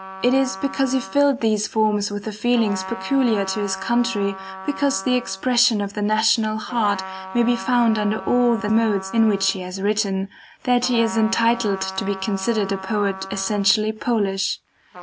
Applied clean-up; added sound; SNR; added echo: none; Trumpet; 14 dB; none.